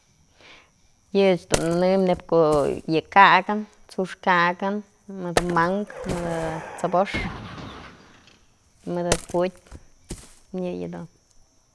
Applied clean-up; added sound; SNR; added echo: none; Car + Wood; 11 dB; none.